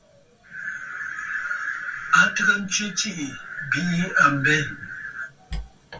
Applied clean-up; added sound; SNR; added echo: none; none; none; reverberation time 0.1 s.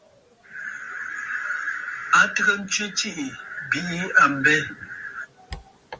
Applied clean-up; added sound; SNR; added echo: none; none; none; none.